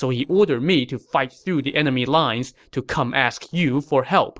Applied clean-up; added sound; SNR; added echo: neural separator model SepFormer DNS4.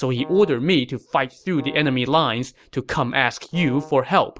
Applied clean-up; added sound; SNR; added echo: none; Brass instrument; 18 dB; none.